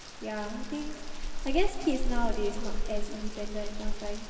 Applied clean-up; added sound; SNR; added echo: none; Rain; -5 dB; reverberation time 2.5 s.